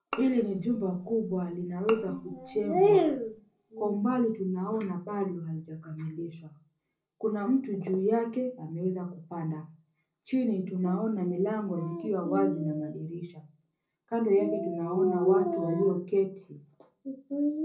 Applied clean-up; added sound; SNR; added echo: none; Bowed string instrument; 15 dB; reverberation time 0.4 s.